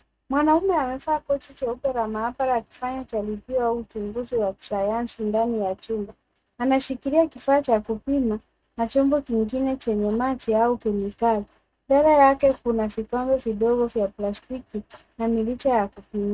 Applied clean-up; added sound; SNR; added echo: neural mask model RNNoise.